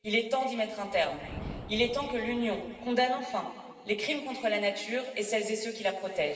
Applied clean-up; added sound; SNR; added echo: none; Thunder; 17 dB; reverberation time 2.6 s.